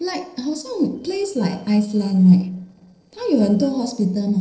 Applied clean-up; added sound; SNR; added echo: neural separator model SepFormer DNS4.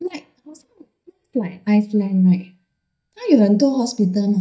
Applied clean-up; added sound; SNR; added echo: neural mask model DeepFilterNet 3.